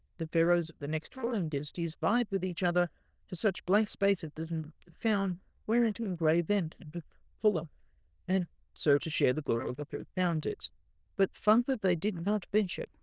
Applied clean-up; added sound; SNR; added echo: neural diffusion model UNIVERSE++.